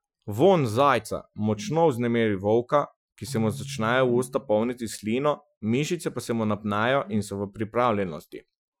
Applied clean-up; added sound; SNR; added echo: classical method Wiener filter.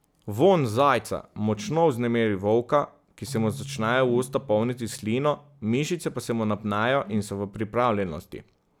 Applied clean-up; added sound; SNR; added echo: none; Keyboard (musical) + Whoosh, swoosh, swish; 19 dB; none.